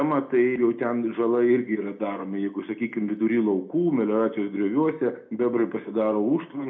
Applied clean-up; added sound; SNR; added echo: none; none; none; reverberation time 0.3 s.